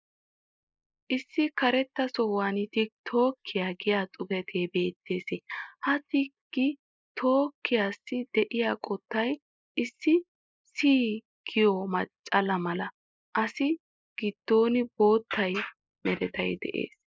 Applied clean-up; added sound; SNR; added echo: neural mask model Resemble Enhance denoiser.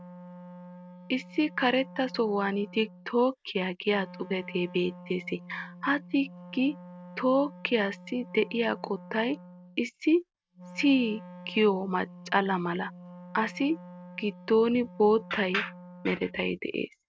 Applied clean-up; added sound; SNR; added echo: none; Wind instrument, woodwind instrument; 18 dB; none.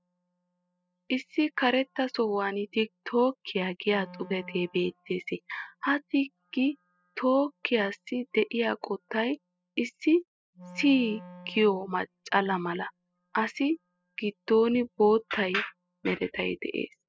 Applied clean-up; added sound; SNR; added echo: classical method spectral subtraction.